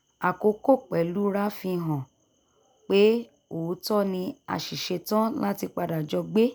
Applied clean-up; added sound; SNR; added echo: none; none; none; none.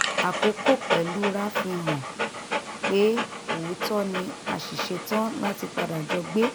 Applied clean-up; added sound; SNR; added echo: none; Dog; 2 dB; none.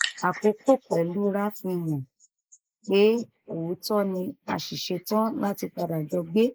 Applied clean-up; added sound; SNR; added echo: neural mask model Resemble Enhance denoiser.